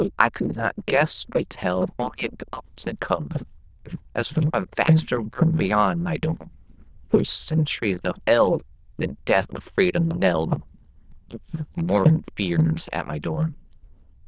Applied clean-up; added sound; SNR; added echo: neural diffusion model UNIVERSE++.